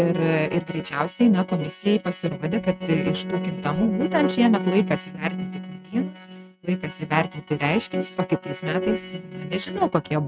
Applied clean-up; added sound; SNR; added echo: neural mask model RNNoise.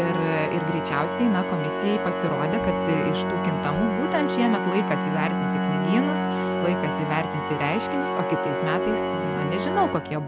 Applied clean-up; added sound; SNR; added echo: none; Organ; -1 dB; none.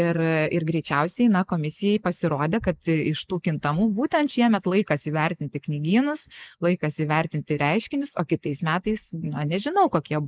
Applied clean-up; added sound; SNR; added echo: neural mask model Resemble Enhance denoiser.